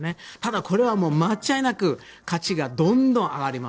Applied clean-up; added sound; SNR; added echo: neural separator model SepFormer DNS4.